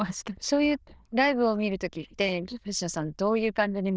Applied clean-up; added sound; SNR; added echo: neural diffusion model UNIVERSE++.